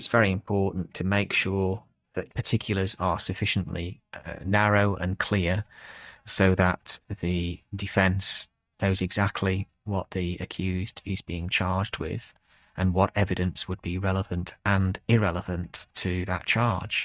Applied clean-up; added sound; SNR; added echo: neural mask model DeepFilterNet 3.